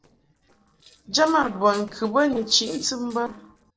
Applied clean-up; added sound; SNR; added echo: neural separator model SepFormer DNS4.